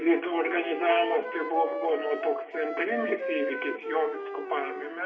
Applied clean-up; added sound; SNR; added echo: none; Wind instrument, woodwind instrument; 6 dB; reverberation time 1.4 s.